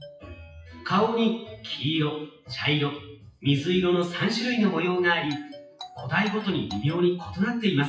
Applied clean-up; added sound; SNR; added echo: classical method WPE with log-MMSE.